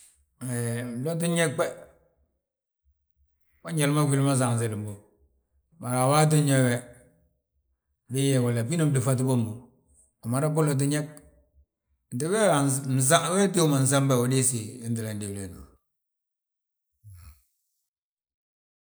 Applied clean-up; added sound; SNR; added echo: neural mask model Resemble Enhance denoiser.